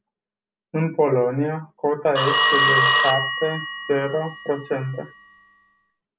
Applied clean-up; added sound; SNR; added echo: none; Telephone; -2 dB; none.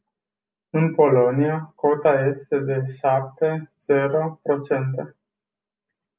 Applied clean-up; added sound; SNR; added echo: none; none; none; none.